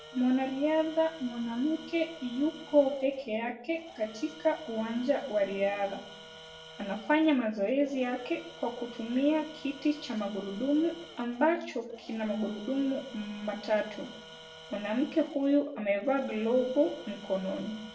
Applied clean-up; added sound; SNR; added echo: none; Tools; 18 dB; reverberation time 0.6 s.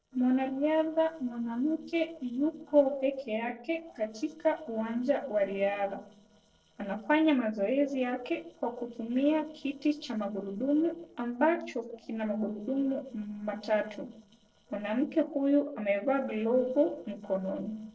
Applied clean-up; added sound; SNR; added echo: neural separator model SepFormer DNS4.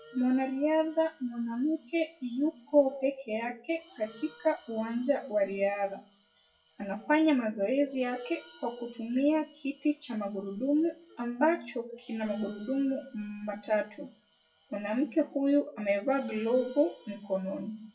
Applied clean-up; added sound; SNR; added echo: classical method WPE with log-MMSE.